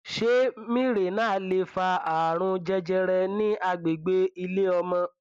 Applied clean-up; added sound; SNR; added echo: none; none; none; none.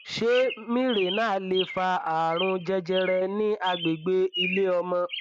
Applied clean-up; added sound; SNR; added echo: neural mask model RNNoise.